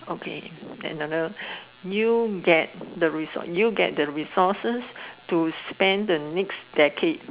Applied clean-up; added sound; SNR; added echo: none; none; none; none.